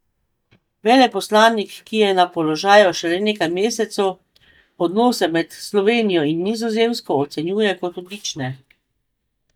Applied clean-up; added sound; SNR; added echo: neural mask model DeepFilterNet 3.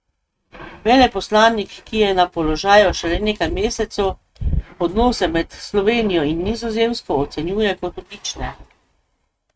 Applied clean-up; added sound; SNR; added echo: neural mask model RNNoise.